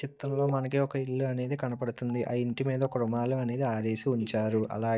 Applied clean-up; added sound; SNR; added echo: neural mask model DeepFilterNet 3.